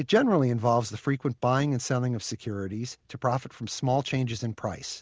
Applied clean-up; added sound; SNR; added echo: none; none; none; none.